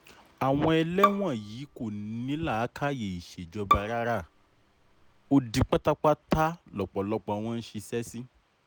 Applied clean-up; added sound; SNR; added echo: none; Bowed string instrument; 3 dB; none.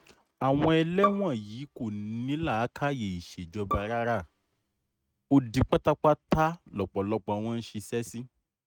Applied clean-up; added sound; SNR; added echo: neural mask model RNNoise.